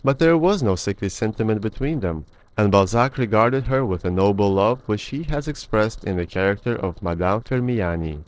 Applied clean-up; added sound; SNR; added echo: neural separator model SepFormer DNS4.